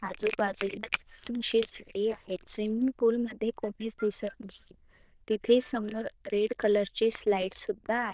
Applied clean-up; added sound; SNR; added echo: neural diffusion model UNIVERSE++.